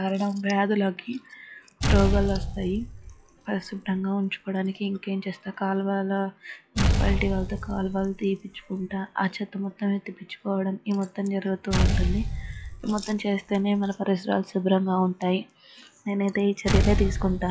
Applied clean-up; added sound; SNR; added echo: classical method log-MMSE.